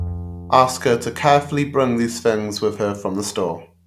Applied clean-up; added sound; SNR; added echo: none; Bowed string instrument; 16 dB; none.